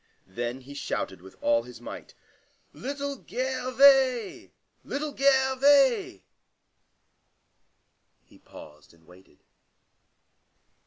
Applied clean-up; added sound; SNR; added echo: none; none; none; none.